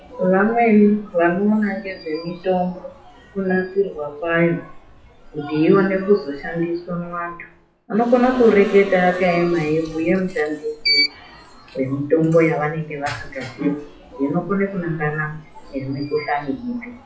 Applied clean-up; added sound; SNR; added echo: classical method WPE with log-MMSE.